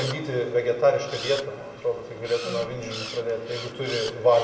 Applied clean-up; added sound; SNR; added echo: none; Camera; 13 dB; reverberation time 1.5 s.